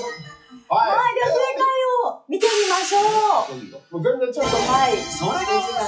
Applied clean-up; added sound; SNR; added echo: classical method WPE with log-MMSE.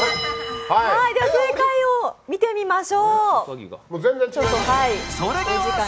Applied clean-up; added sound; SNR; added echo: none; none; none; none.